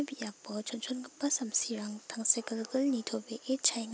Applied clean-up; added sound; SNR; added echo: none; none; none; none.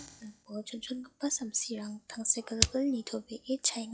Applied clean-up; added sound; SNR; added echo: classical method log-MMSE.